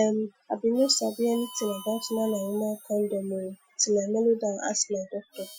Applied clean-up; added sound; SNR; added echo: classical method Wiener filter.